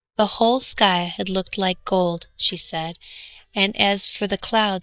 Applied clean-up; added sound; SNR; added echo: neural mask model DeepFilterNet 3.